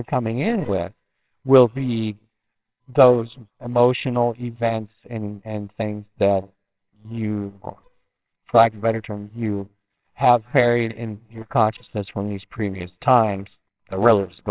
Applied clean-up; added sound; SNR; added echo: neural separator model SepFormer WHAMR!.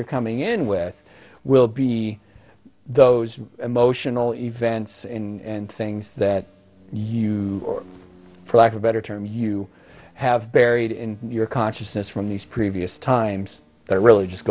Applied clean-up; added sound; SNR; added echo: none; none; none; none.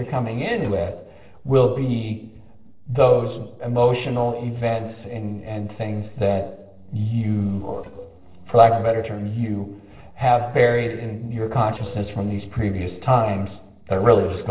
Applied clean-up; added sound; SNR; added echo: neural separator model SepFormer DNS4.